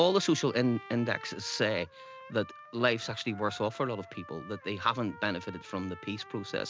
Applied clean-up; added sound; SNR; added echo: none; Trumpet; 18 dB; none.